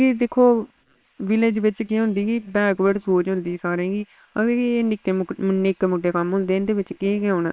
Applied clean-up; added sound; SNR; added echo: neural separator model SepFormer WHAM!.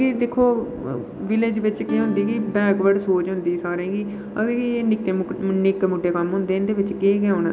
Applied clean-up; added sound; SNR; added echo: none; Acoustic guitar; 11 dB; none.